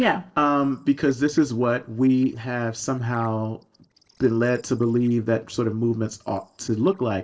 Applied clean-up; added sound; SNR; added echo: neural separator model SepFormer DNS4.